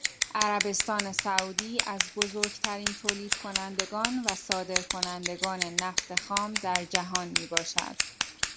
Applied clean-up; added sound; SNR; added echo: none; Scissors; -2 dB; none.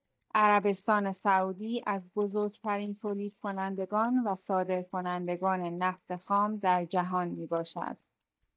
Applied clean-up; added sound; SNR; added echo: neural mask model DeepFilterNet 3.